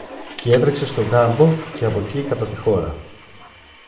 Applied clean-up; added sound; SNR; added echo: none; Toilet flush / Water; 15 dB; reverberation time 0.7 s.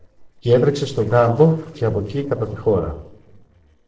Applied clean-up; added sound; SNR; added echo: neural separator model SepFormer DNS4.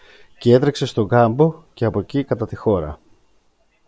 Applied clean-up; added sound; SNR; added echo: none; none; none; none.